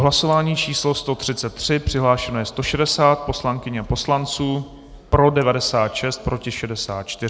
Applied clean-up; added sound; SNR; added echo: none; none; none; none.